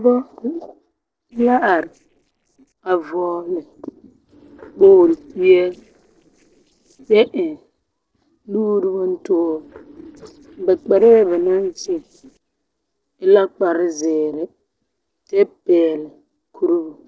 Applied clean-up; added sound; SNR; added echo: neural separator model SepFormer DNS4.